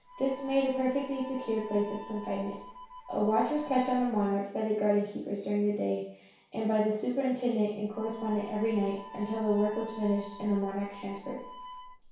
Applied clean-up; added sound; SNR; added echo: none; Harmonica; 17 dB; reverberation time 0.6 s.